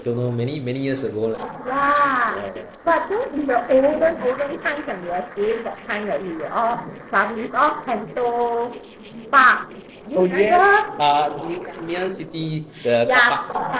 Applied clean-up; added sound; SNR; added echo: neural separator model SepFormer DNS4.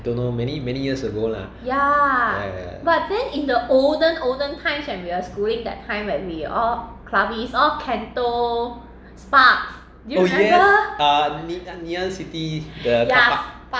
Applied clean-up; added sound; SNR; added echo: none; none; none; none.